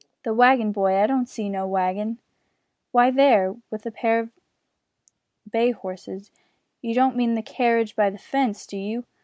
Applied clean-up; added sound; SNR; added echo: none; none; none; none.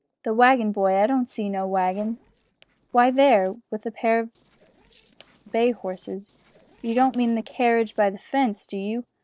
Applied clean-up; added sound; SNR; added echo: neural separator model SepFormer DNS4.